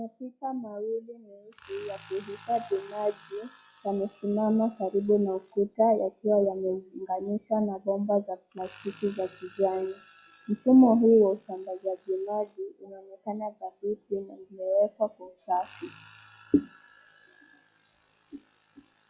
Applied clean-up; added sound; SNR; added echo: classical method log-MMSE.